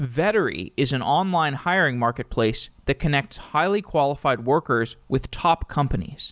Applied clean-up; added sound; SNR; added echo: none; none; none; none.